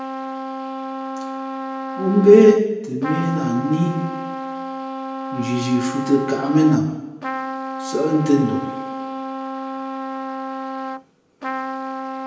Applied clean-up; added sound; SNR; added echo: none; Trumpet; 7 dB; reverberation time 0.9 s.